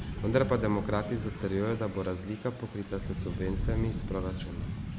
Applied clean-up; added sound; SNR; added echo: none; Thunder / Rain; 4 dB; none.